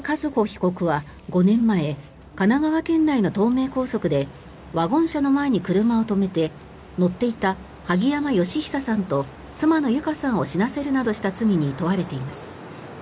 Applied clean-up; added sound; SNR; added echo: none; none; none; none.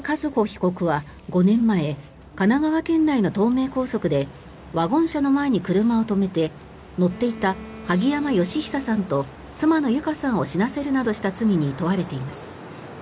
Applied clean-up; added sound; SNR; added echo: none; Wind instrument, woodwind instrument; 19 dB; none.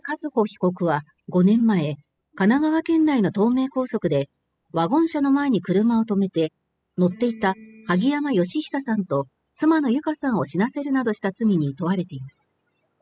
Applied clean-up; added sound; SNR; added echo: classical method spectral subtraction.